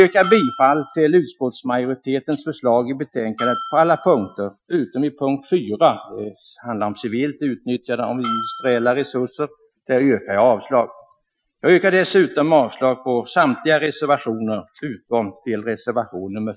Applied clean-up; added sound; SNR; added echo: classical method Wiener filter.